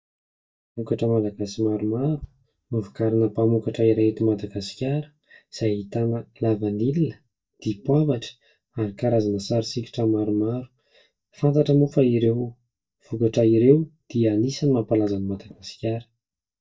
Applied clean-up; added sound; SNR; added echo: neural mask model DeepFilterNet 3.